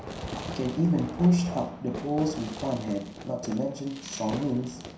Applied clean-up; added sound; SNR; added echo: none; Fireworks; 11 dB; reverberation time 0.5 s.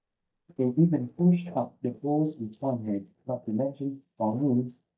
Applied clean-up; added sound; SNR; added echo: neural mask model DeepFilterNet 3.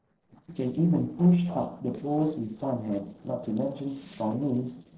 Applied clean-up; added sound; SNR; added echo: neural separator model SepFormer DNS4.